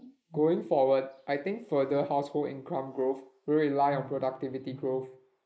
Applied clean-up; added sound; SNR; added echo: neural mask model Resemble Enhance denoiser.